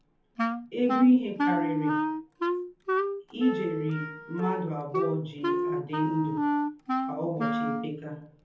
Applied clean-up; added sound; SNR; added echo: none; Wind instrument, woodwind instrument; 0 dB; reverberation time 0.5 s.